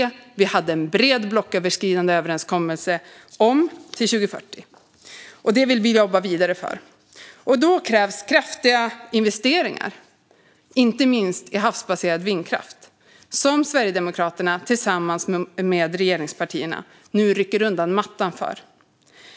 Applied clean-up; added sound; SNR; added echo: none; none; none; none.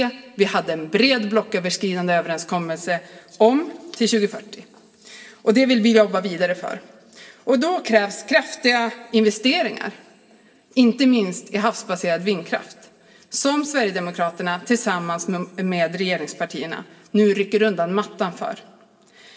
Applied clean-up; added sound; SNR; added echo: none; none; none; reverberation time 1.7 s.